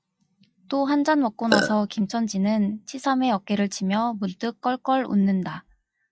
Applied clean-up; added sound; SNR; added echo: classical method log-MMSE.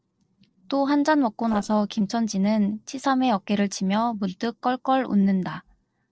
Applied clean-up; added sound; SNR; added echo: neural separator model SepFormer DNS4.